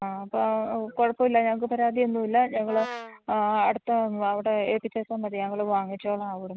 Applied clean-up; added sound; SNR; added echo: none; Brass instrument; 13 dB; none.